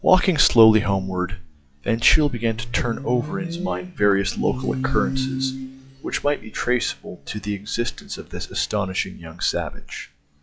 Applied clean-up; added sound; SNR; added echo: classical method log-MMSE.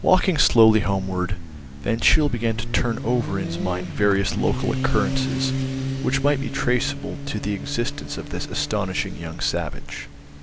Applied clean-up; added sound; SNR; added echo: none; Motorcycle; 8 dB; none.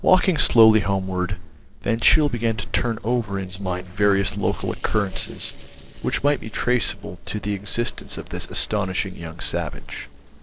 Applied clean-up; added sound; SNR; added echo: neural separator model SepFormer DNS4.